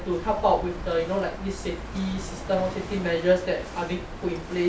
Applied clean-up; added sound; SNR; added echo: none; Walk, footsteps / Waves, surf / Wind; 11 dB; none.